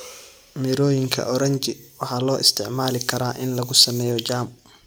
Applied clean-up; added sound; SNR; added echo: none; none; none; none.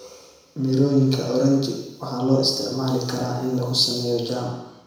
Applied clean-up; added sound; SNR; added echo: none; none; none; reverberation time 1.0 s.